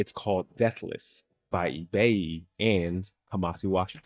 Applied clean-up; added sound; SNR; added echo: neural mask model DeepFilterNet 3.